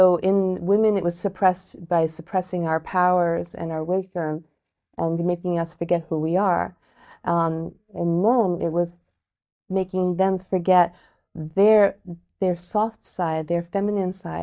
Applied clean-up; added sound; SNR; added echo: neural mask model DeepFilterNet 3.